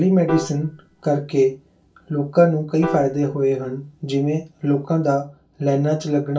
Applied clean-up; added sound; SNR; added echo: none; Piano; 14 dB; reverberation time 0.2 s.